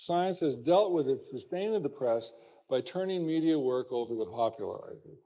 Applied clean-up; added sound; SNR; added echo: neural mask model Resemble Enhance denoiser.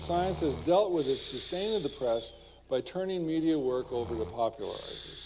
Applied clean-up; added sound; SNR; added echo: none; Breathing; 9 dB; none.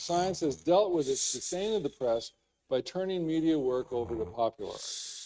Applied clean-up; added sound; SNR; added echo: neural mask model RNNoise.